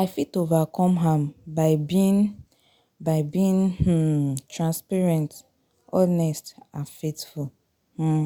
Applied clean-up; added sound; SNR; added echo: none; none; none; none.